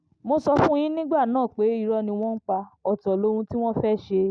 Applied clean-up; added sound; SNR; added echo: none; none; none; none.